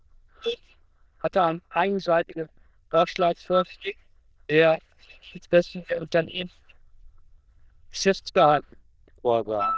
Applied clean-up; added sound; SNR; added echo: neural diffusion model UNIVERSE++.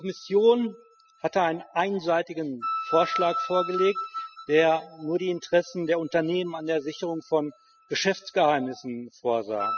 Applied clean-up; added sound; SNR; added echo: classical method spectral subtraction.